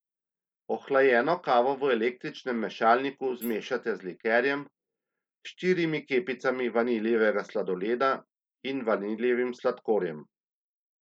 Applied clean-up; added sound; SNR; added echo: neural mask model Resemble Enhance denoiser.